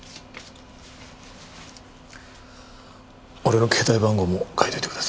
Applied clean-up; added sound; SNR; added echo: none; none; none; none.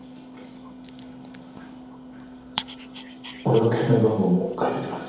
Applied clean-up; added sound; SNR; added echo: none; Dog; 16 dB; reverberation time 2.2 s.